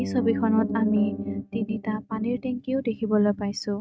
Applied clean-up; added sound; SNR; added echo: neural mask model RNNoise.